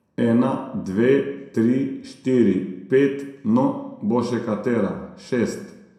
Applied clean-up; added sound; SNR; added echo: none; none; none; reverberation time 0.5 s.